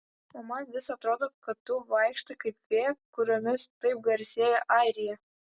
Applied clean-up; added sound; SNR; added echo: none; none; none; none.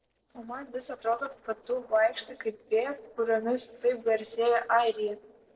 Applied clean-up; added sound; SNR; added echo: neural separator model SepFormer DNS4.